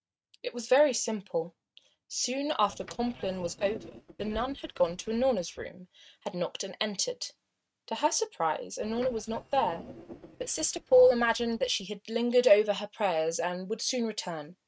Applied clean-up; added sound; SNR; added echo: neural mask model RNNoise.